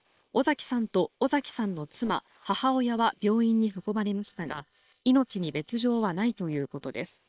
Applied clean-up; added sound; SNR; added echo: neural separator model SepFormer WHAM!.